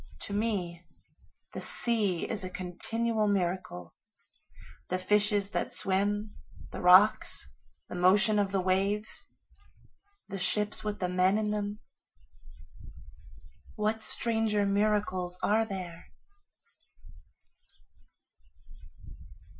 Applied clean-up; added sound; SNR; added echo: classical method Wiener filter.